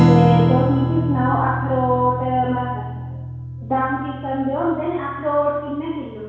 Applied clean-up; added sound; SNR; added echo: none; Strum; 0 dB; reverberation time 1.1 s.